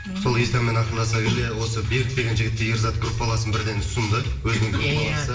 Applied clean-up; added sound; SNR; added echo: none; none; none; reverberation time 0.9 s.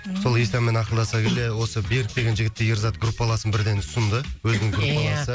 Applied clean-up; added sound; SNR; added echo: none; none; none; none.